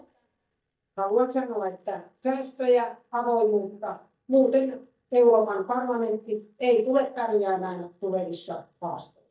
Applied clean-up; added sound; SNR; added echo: neural mask model DeepFilterNet 3.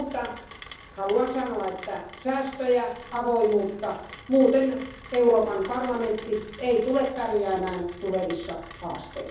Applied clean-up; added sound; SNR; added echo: none; Rain; 18 dB; reverberation time 0.7 s.